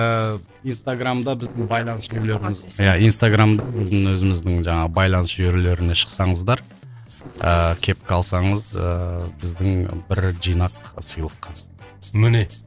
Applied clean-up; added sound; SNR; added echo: neural separator model SepFormer DNS4.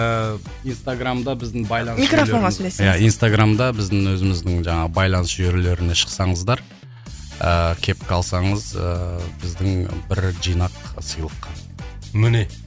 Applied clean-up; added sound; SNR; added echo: none; none; none; none.